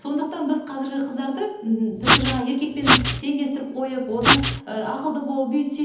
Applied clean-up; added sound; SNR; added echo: none; Writing; -4 dB; reverberation time 1.3 s.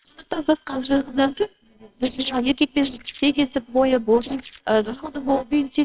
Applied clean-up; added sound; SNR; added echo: neural separator model SepFormer WHAMR!.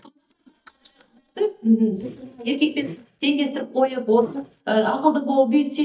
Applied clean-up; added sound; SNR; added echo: neural mask model DeepFilterNet 3.